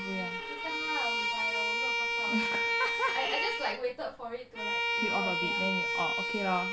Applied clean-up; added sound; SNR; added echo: none; Bowed string instrument; -4 dB; none.